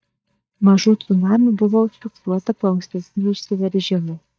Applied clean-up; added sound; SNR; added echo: neural mask model DeepFilterNet 3.